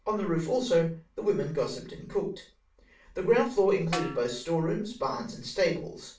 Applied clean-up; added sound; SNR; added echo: none; Snare drum; 11 dB; reverberation time 0.3 s.